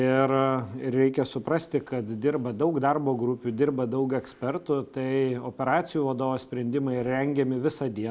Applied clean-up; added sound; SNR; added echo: none; none; none; none.